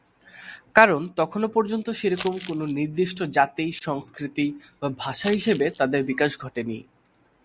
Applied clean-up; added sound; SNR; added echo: none; Crumpling, crinkling; 11 dB; none.